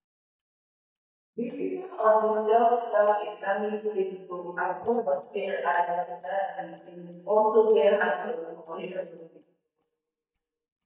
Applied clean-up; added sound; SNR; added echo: neural mask model DeepFilterNet 3.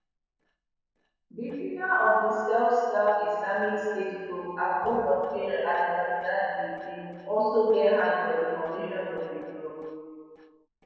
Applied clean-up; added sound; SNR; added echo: neural separator model SepFormer DNS4.